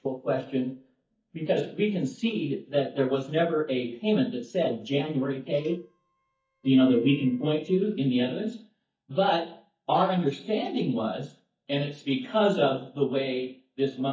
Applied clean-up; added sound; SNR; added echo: neural mask model DeepFilterNet 3.